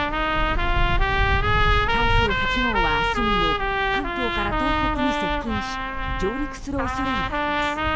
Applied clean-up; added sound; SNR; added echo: none; Trumpet; -1 dB; none.